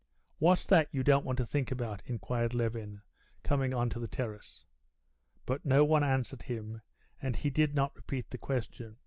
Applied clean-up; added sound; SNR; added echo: none; none; none; none.